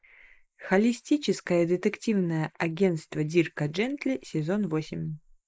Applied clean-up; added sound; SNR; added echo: neural mask model Resemble Enhance denoiser.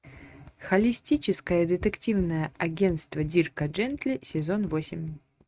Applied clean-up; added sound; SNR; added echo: neural mask model RNNoise.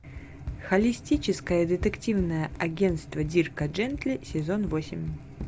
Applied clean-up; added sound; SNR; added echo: none; Run; 13 dB; none.